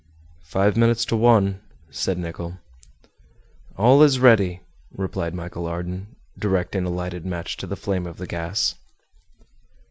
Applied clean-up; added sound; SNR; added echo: none; none; none; none.